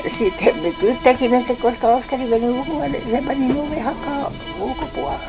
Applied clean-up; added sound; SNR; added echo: none; Subway, metro, underground + Bowed string instrument; 11 dB; none.